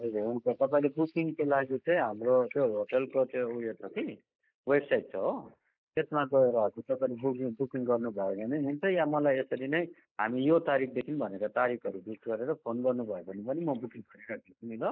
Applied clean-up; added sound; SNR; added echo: neural mask model Resemble Enhance denoiser.